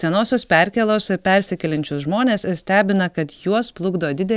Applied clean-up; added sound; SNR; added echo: none; none; none; none.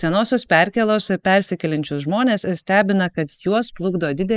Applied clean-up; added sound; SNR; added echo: neural mask model Resemble Enhance denoiser.